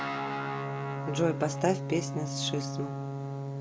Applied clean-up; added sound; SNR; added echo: none; Guitar; 1 dB; none.